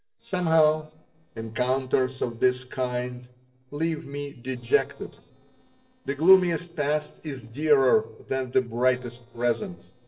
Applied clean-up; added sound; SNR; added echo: neural separator model SepFormer DNS4.